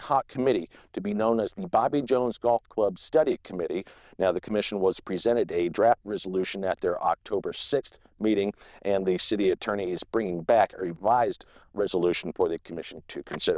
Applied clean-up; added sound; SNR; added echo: neural diffusion model UNIVERSE++.